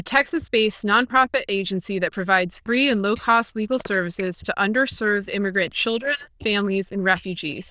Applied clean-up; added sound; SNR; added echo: neural diffusion model UNIVERSE++.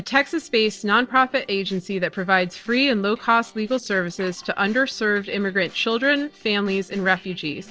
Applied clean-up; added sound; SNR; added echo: neural separator model SepFormer DNS4.